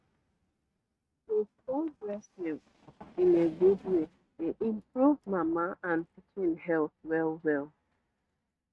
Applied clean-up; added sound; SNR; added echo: neural mask model RNNoise.